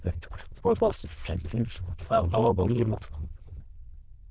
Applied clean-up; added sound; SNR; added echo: neural diffusion model UNIVERSE++.